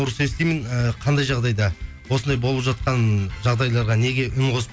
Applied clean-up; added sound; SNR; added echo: none; none; none; none.